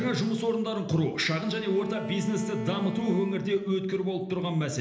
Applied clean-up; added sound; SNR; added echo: none; Bowed string instrument; 9 dB; reverberation time 1.0 s.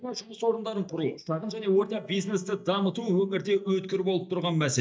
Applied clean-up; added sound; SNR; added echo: neural mask model DeepFilterNet 3.